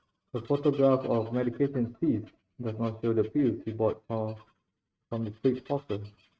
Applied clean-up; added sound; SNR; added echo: neural mask model RNNoise.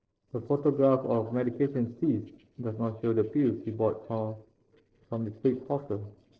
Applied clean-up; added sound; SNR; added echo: neural separator model SepFormer DNS4.